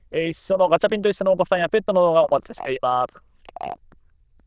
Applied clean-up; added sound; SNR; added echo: neural diffusion model UNIVERSE++.